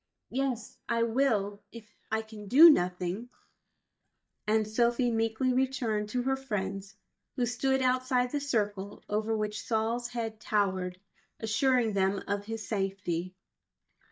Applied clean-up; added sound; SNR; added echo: neural mask model DeepFilterNet 3.